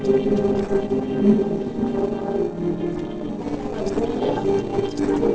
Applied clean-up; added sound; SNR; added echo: neural separator model SepFormer DNS4.